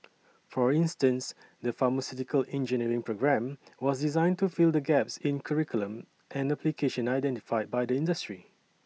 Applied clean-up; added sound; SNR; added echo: none; none; none; none.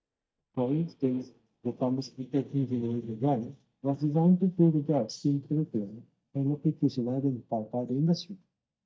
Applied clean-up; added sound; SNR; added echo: neural mask model DeepFilterNet 3.